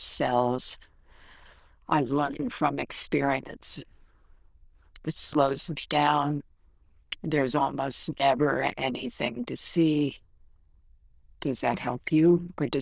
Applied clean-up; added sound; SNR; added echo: neural diffusion model UNIVERSE++.